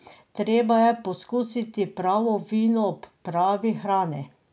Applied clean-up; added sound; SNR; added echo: none; none; none; none.